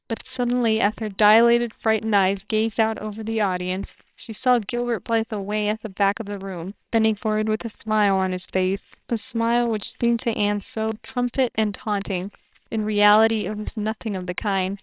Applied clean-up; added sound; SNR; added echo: neural separator model SepFormer WHAMR!.